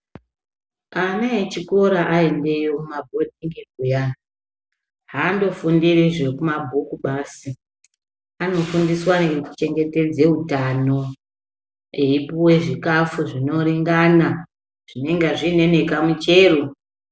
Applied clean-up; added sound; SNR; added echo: none; none; none; none.